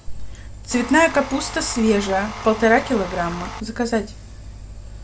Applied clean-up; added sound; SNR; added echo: none; Tools; 12 dB; none.